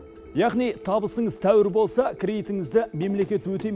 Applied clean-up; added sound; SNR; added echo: none; none; none; none.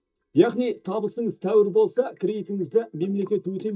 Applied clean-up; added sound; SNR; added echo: neural mask model DeepFilterNet 3.